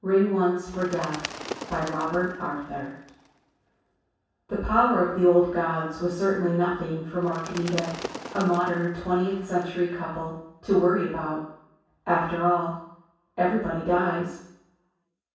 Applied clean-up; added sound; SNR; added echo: none; Bird; 14 dB; reverberation time 0.7 s.